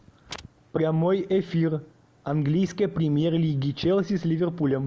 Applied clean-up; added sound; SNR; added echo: none; none; none; none.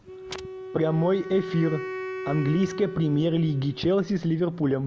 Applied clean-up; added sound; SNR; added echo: none; Wind instrument, woodwind instrument; 11 dB; none.